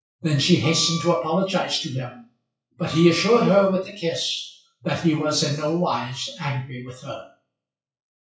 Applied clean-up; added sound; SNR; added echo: classical method WPE with log-MMSE.